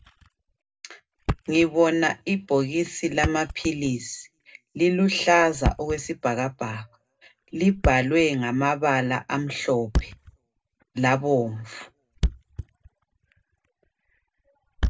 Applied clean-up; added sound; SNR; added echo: none; Thump, thud; 8 dB; reverberation time 0.2 s.